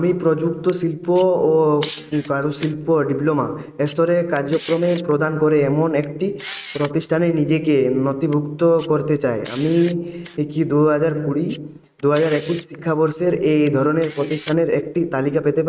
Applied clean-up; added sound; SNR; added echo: neural mask model RNNoise.